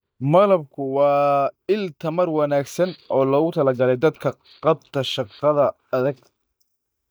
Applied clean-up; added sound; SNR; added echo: neural mask model DeepFilterNet 3.